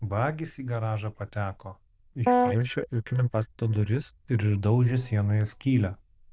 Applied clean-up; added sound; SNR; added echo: neural diffusion model UNIVERSE++.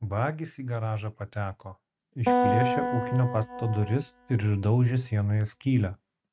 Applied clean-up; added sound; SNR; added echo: neural mask model RNNoise.